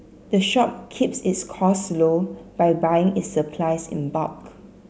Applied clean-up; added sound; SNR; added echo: none; none; none; none.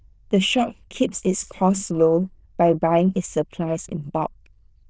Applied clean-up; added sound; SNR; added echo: neural diffusion model UNIVERSE++.